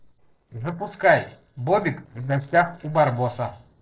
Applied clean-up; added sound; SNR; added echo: neural separator model SepFormer DNS4.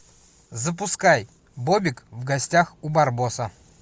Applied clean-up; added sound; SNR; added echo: none; none; none; none.